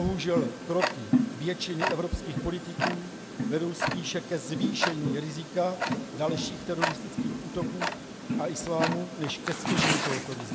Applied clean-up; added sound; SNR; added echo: none; Tick-tock; -1 dB; none.